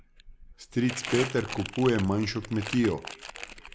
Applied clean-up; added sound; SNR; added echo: none; Crumpling, crinkling; 11 dB; none.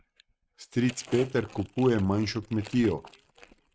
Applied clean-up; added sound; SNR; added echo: neural mask model RNNoise.